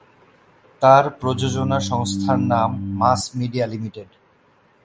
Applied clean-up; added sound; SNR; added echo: none; Organ; 4 dB; none.